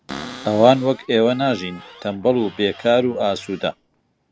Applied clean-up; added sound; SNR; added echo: none; Cupboard open or close; 18 dB; none.